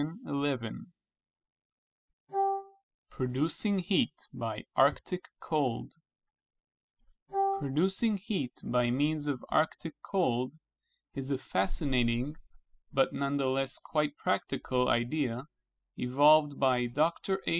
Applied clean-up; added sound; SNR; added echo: classical method spectral subtraction.